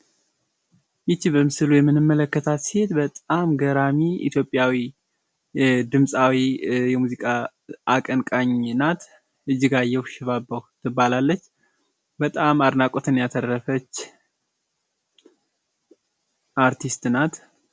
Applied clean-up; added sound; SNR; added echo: none; none; none; none.